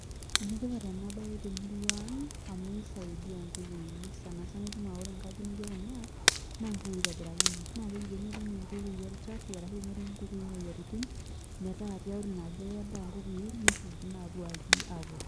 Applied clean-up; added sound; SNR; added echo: none; Crackle; -3 dB; none.